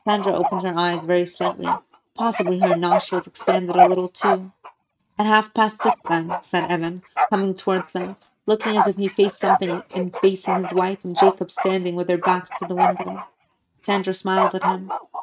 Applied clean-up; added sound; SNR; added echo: neural mask model RNNoise.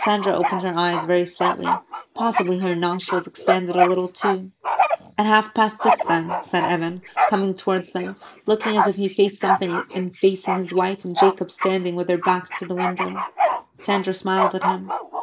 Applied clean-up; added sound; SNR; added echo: neural mask model Resemble Enhance denoiser.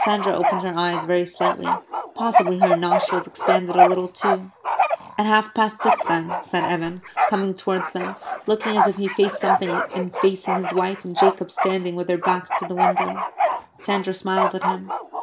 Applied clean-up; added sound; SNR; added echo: none; Bark; -1 dB; none.